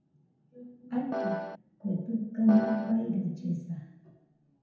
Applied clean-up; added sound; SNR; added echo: none; Piano; 2 dB; reverberation time 1.0 s.